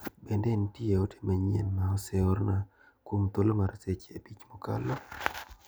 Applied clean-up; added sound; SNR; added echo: none; none; none; none.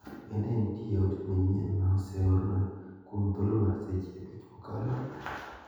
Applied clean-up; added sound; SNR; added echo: none; none; none; reverberation time 1.2 s.